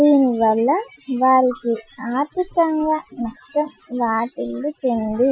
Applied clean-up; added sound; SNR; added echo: classical method Wiener filter.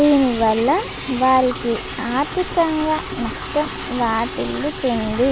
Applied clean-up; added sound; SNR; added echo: none; Liquid; 11 dB; none.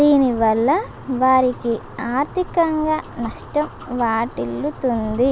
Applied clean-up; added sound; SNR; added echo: none; none; none; none.